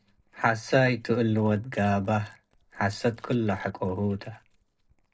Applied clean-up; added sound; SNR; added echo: neural separator model SepFormer DNS4.